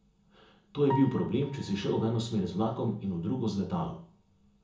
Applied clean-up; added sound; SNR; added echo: none; Piano; 15 dB; reverberation time 0.6 s.